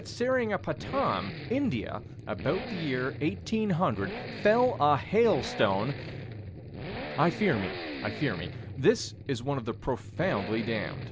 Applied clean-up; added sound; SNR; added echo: none; Accelerating, revving, vroom; 9 dB; none.